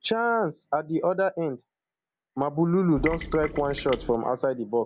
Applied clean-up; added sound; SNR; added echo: none; Trickle, dribble / Water tap, faucet; 9 dB; none.